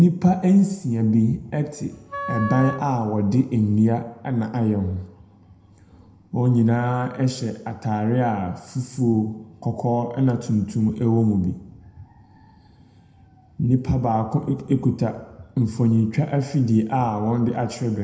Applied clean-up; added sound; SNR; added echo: none; Wind instrument, woodwind instrument; 10 dB; reverberation time 0.8 s.